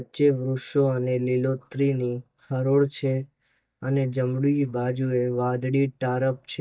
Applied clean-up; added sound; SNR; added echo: neural mask model DeepFilterNet 3.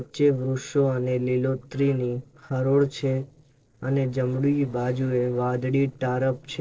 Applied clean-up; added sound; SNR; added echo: neural separator model SepFormer DNS4.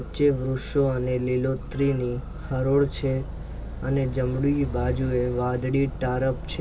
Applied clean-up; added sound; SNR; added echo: none; Motor vehicle (road); 9 dB; reverberation time 0.2 s.